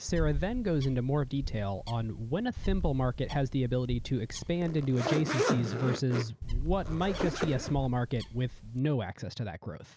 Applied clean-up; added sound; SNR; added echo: none; Bird + Zipper (clothing); 4 dB; none.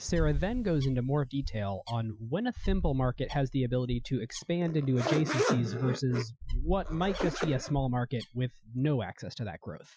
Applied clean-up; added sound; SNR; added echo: classical method Wiener filter.